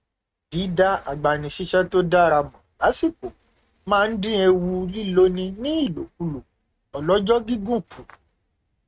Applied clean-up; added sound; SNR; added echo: neural mask model RNNoise.